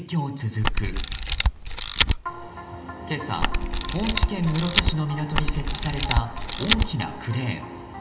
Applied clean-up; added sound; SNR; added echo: none; Camera; -4 dB; reverberation time 0.9 s.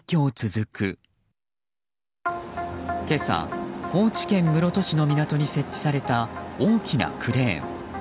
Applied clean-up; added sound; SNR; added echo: none; none; none; none.